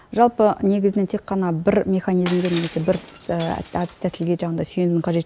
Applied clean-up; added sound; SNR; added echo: none; Shatter; 16 dB; none.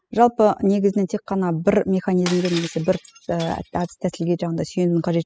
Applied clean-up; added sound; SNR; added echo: classical method spectral subtraction.